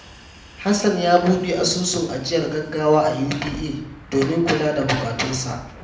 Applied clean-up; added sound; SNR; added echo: none; Bus; 19 dB; reverberation time 0.7 s.